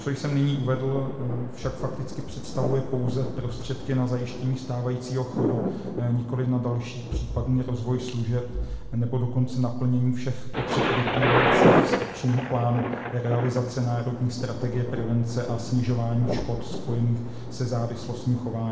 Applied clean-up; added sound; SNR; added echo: none; Thunder; 3 dB; reverberation time 1.1 s.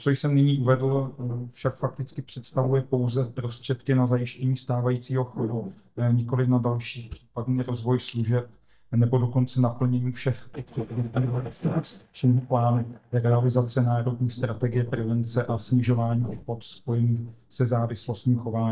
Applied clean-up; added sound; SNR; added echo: neural mask model DeepFilterNet 3.